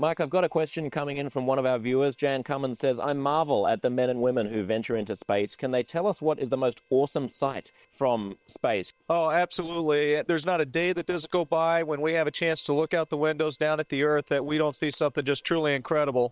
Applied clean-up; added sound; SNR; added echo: neural separator model SepFormer WHAM!.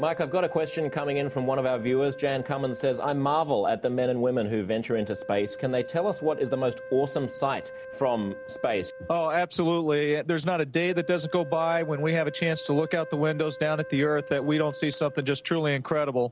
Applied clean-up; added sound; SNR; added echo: none; Wind instrument, woodwind instrument; 15 dB; none.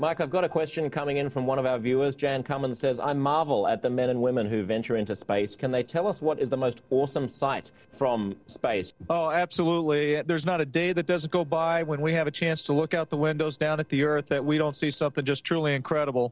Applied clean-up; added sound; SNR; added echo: neural separator model SepFormer DNS4.